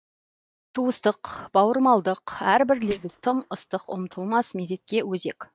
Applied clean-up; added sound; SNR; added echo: neural mask model DeepFilterNet 3.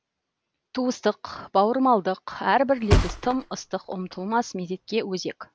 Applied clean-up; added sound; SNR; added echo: none; Thump, thud; 3 dB; none.